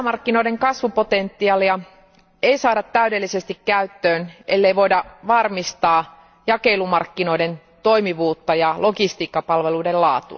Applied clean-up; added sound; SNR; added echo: none; none; none; none.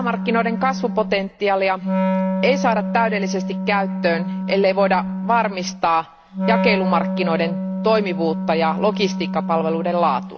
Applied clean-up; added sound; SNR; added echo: none; Wind instrument, woodwind instrument; 3 dB; none.